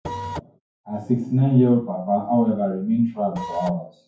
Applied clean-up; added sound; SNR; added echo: classical method WPE with log-MMSE.